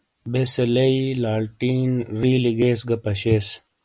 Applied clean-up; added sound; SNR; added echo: none; none; none; none.